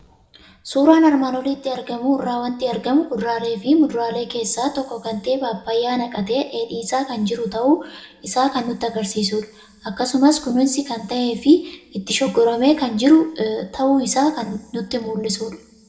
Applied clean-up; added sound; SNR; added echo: none; none; none; reverberation time 0.8 s.